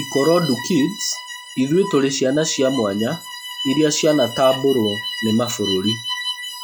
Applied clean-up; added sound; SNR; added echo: classical method log-MMSE.